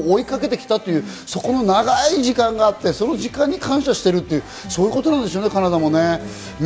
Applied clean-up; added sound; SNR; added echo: none; none; none; none.